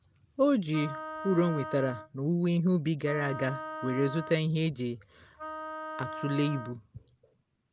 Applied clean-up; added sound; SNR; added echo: none; Wind instrument, woodwind instrument; 10 dB; none.